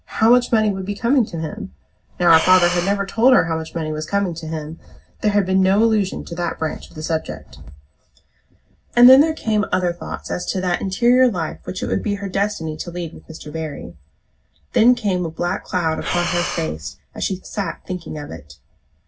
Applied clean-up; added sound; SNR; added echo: none; Breathing; 7 dB; reverberation time 0.4 s.